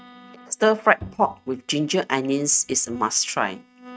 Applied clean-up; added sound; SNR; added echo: neural mask model RNNoise.